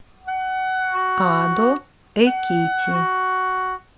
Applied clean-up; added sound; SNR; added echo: none; Wind instrument, woodwind instrument; -1 dB; none.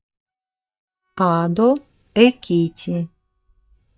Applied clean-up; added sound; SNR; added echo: neural mask model DeepFilterNet 3.